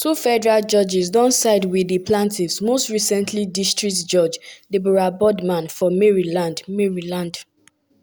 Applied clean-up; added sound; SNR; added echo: none; none; none; none.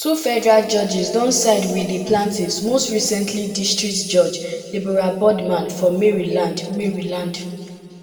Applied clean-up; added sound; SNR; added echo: none; none; none; reverberation time 2.0 s.